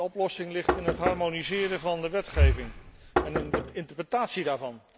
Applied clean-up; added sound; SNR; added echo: none; Knock + Breathing; -1 dB; none.